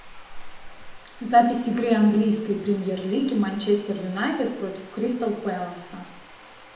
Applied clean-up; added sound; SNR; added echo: none; Bathtub (filling or washing); 17 dB; reverberation time 0.8 s.